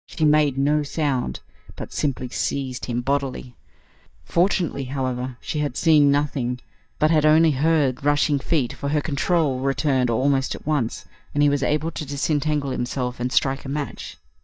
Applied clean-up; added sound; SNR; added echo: neural mask model DeepFilterNet 3.